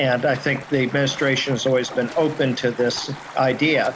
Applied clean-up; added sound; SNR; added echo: none; Stream; 16 dB; none.